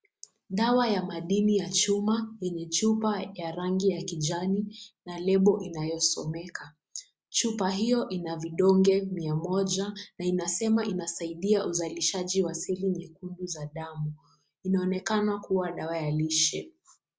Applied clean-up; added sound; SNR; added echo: none; none; none; none.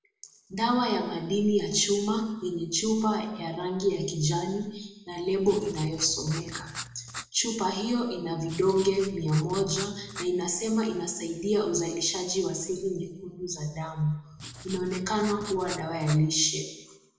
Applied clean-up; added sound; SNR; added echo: none; Writing; 13 dB; reverberation time 0.9 s.